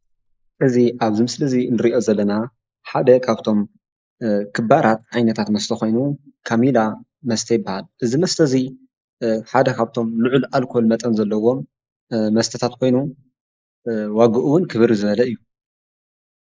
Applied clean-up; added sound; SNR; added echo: neural mask model Resemble Enhance denoiser.